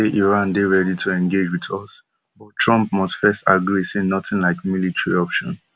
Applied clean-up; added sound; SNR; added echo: none; none; none; none.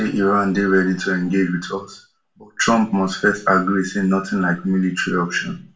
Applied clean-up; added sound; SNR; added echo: none; none; none; reverberation time 0.3 s.